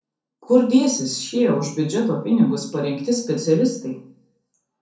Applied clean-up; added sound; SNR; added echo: none; none; none; reverberation time 0.5 s.